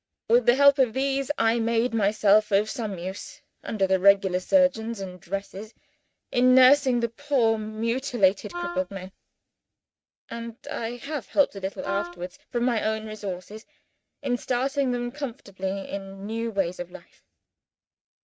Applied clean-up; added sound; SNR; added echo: neural mask model RNNoise.